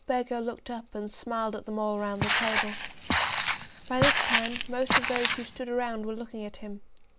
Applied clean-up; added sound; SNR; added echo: none; Walk, footsteps; -4 dB; none.